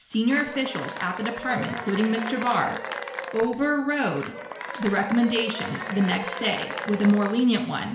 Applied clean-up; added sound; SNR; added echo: none; Applause / Cheering; 9 dB; reverberation time 1.2 s.